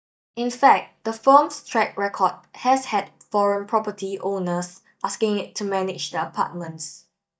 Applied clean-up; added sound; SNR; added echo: neural mask model DeepFilterNet 3.